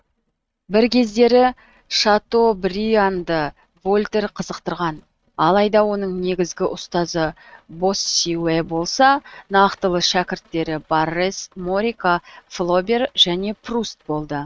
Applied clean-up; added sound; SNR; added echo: neural mask model RNNoise.